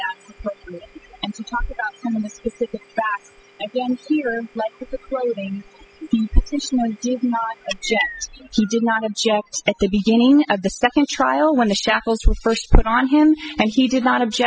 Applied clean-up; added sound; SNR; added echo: classical method spectral subtraction.